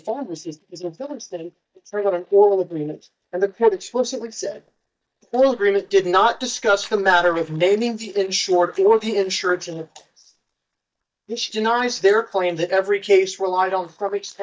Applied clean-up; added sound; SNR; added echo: neural mask model DeepFilterNet 3.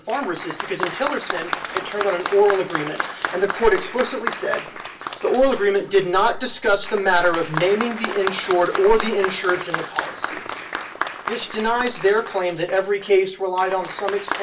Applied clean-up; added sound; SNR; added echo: none; Applause; 8 dB; reverberation time 0.2 s.